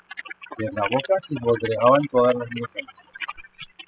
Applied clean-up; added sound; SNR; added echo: classical method spectral subtraction.